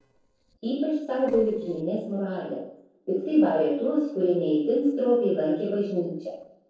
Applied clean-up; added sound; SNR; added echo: neural separator model SepFormer DNS4.